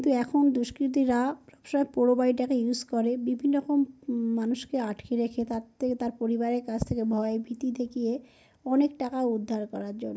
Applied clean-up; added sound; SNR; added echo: none; none; none; none.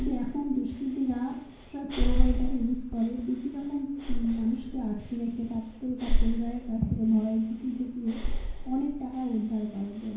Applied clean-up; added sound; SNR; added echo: none; Breathing; 0 dB; reverberation time 0.6 s.